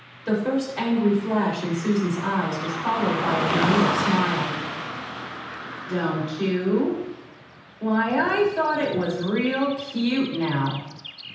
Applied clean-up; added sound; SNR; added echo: none; Car passing by / Traffic noise, roadway noise; 7 dB; reverberation time 0.8 s.